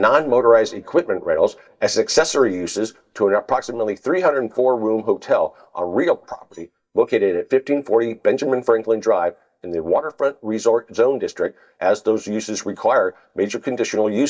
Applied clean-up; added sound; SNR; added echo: neural mask model DeepFilterNet 3.